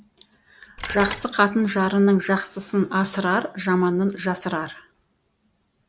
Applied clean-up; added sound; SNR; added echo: none; Telephone; 13 dB; none.